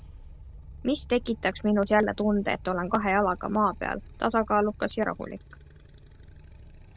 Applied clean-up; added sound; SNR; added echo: none; Motorcycle; 17 dB; none.